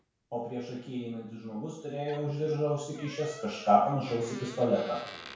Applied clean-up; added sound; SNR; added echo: none; Door; 19 dB; reverberation time 0.6 s.